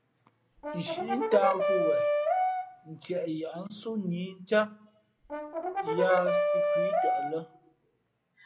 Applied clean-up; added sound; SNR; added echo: none; Brass instrument; -4 dB; none.